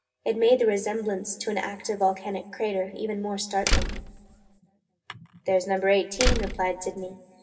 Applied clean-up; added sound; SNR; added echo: none; Slam; -1 dB; reverberation time 2.9 s.